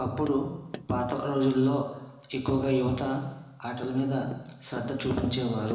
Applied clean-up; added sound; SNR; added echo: none; Tap; 17 dB; reverberation time 1.0 s.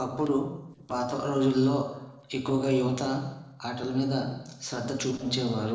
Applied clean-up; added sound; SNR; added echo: neural separator model SepFormer DNS4.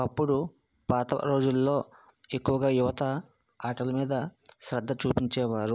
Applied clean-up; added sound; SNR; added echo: none; none; none; none.